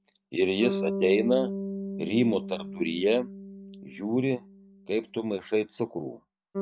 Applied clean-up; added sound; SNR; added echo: none; Bass guitar; 8 dB; none.